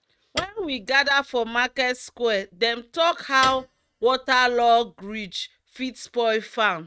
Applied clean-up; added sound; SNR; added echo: neural mask model RNNoise.